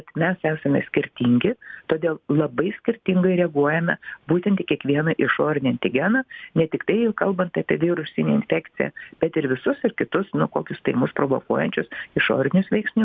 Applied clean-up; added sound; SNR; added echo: none; none; none; none.